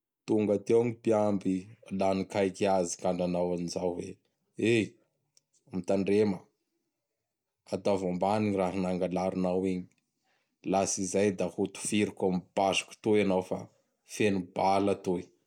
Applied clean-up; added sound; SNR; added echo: none; none; none; none.